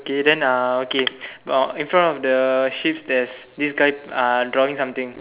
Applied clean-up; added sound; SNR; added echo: none; none; none; none.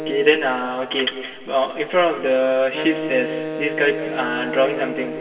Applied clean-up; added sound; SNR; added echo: none; Wind instrument, woodwind instrument; 9 dB; reverberation time 2.0 s.